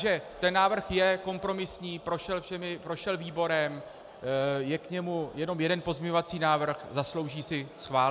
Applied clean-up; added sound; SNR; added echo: none; none; none; none.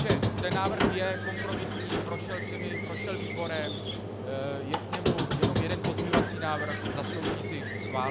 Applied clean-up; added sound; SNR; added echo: none; Squeak; -5 dB; none.